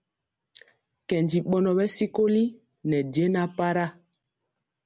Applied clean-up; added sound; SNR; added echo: none; none; none; none.